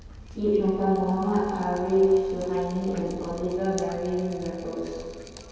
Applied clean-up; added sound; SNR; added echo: none; Drip; 17 dB; reverberation time 2.2 s.